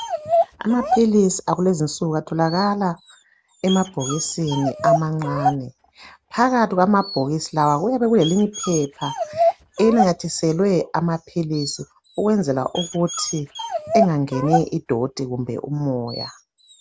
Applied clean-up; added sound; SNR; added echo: none; Dog; 6 dB; none.